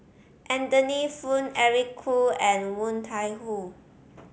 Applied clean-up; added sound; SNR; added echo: none; none; none; none.